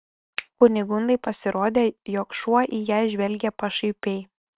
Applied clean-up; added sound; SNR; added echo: neural separator model SepFormer WHAM!.